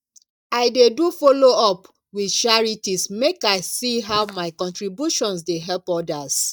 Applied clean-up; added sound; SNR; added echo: neural mask model DeepFilterNet 3.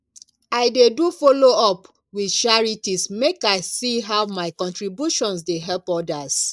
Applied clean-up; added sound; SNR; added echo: neural mask model Resemble Enhance denoiser.